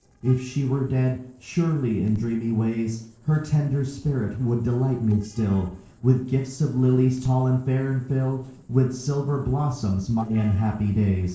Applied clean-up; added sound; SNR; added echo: neural separator model SepFormer DNS4.